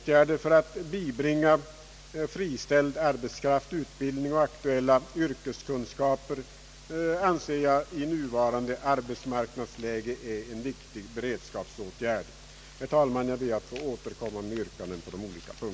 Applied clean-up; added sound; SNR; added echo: none; none; none; none.